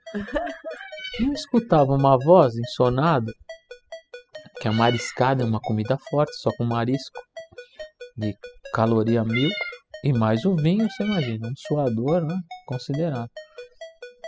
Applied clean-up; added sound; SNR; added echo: classical method spectral subtraction.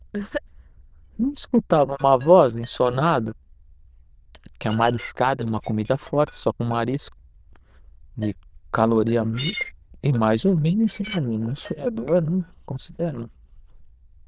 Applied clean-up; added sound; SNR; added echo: neural diffusion model UNIVERSE++.